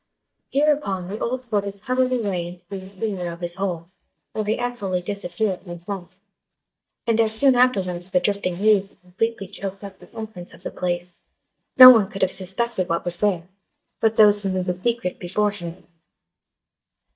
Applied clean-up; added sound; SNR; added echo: neural mask model DeepFilterNet 3.